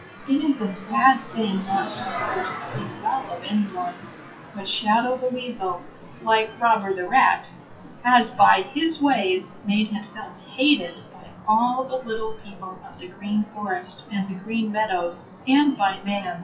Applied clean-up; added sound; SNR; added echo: classical method WPE with log-MMSE.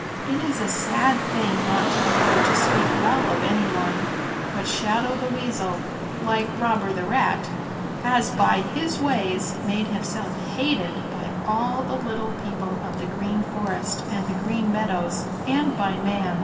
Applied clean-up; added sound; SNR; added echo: none; Traffic noise, roadway noise; 1 dB; reverberation time 2.5 s.